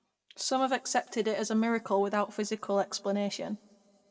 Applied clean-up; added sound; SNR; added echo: none; none; none; reverberation time 1.9 s.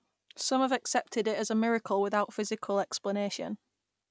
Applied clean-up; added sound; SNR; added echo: none; none; none; none.